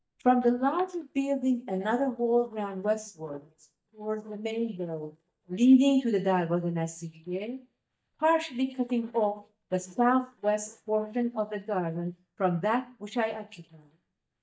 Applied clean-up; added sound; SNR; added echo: neural mask model DeepFilterNet 3.